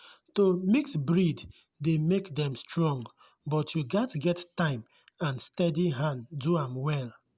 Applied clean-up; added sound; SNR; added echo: none; none; none; none.